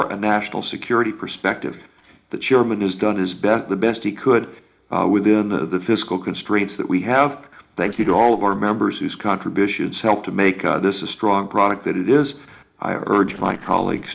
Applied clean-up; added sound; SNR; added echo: neural separator model SepFormer DNS4.